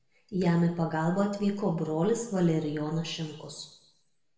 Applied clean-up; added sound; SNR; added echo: none; none; none; reverberation time 0.8 s.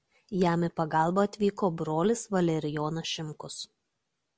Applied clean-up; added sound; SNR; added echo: none; none; none; none.